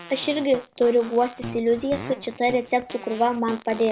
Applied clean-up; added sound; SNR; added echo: none; Fart; 15 dB; none.